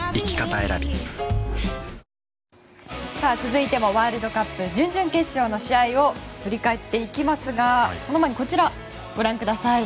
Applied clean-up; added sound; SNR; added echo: none; none; none; none.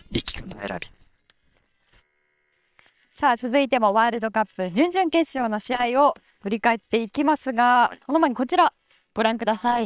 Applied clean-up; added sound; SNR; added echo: neural separator model SepFormer WHAM!.